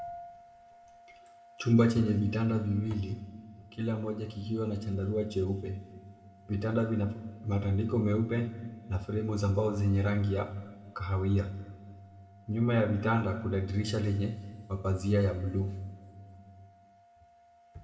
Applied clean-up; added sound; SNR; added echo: none; none; none; reverberation time 1.6 s.